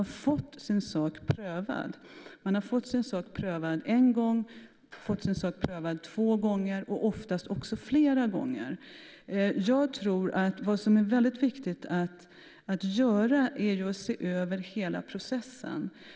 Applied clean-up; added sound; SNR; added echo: none; none; none; none.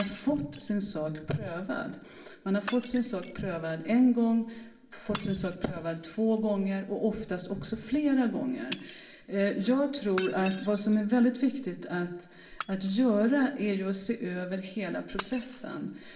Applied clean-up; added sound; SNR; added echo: none; Shatter; 16 dB; reverberation time 0.7 s.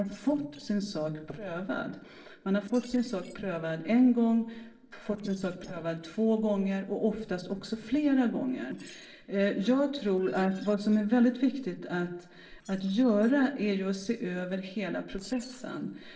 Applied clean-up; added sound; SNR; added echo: neural separator model SepFormer DNS4.